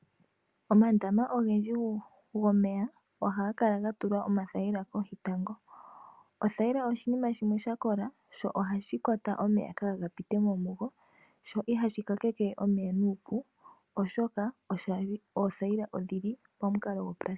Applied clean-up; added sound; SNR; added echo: none; none; none; none.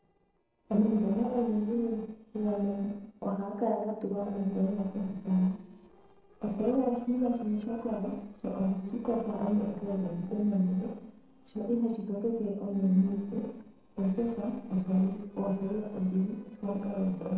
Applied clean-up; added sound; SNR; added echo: neural separator model SepFormer DNS4.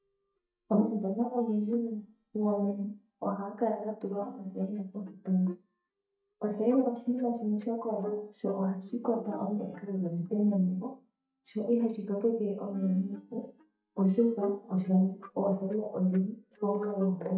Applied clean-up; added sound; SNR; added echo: neural mask model DeepFilterNet 3.